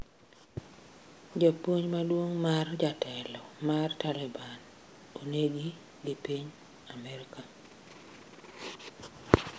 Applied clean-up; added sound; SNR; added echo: none; none; none; none.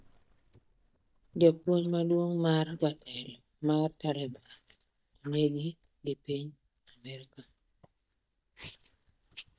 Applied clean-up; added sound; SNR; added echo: neural mask model DeepFilterNet 3.